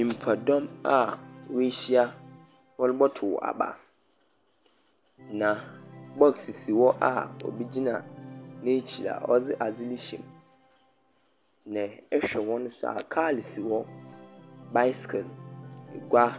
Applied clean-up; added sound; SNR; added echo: none; Organ; 19 dB; none.